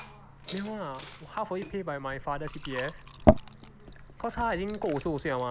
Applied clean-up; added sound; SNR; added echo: none; Fill (with liquid) / Glass; -2 dB; none.